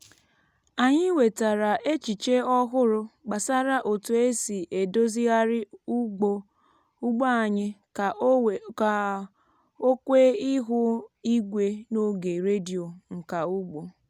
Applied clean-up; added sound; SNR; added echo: none; none; none; none.